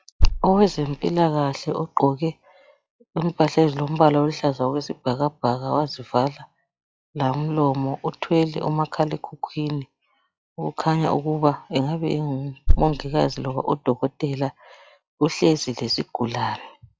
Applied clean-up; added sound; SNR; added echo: classical method log-MMSE.